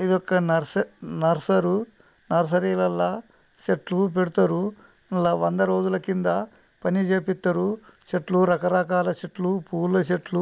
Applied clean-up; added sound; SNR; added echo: none; none; none; none.